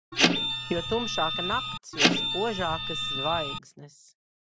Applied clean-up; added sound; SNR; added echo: none; Printer; -5 dB; none.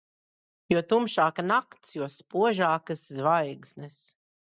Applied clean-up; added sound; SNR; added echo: none; none; none; none.